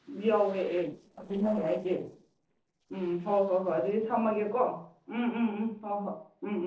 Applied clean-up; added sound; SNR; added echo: neural separator model SepFormer DNS4.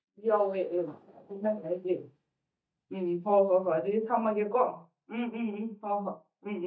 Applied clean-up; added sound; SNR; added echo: neural mask model DeepFilterNet 3.